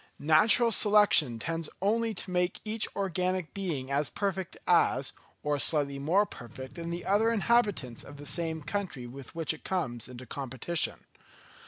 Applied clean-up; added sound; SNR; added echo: none; Engine / Truck / Car; 18 dB; none.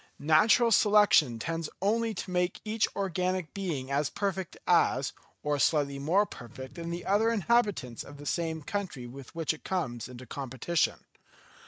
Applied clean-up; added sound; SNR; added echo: neural mask model RNNoise.